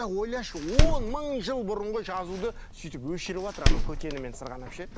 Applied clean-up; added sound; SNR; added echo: none; Door; -5 dB; none.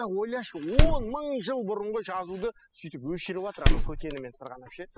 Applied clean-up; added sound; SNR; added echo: classical method spectral subtraction.